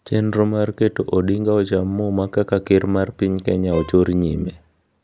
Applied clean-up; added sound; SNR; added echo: none; Bowed string instrument; 18 dB; none.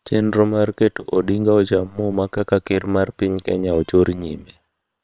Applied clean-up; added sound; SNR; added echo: neural separator model SepFormer WHAM!.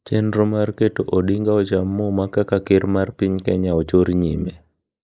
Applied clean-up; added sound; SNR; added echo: neural mask model Resemble Enhance denoiser.